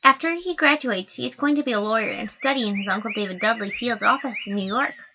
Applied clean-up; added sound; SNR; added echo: none; Chirp, tweet; 15 dB; none.